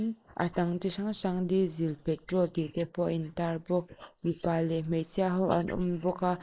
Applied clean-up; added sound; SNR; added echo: neural mask model Resemble Enhance denoiser.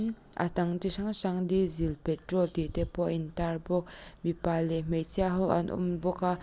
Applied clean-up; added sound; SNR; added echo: none; none; none; none.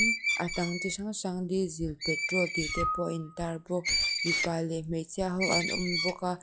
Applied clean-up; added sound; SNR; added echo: classical method log-MMSE.